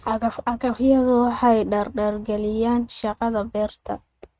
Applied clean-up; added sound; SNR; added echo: neural mask model RNNoise.